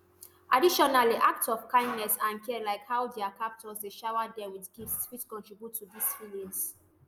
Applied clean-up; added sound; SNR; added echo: none; none; none; none.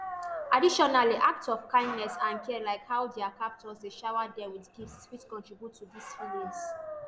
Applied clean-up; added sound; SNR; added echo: none; Dog; 13 dB; none.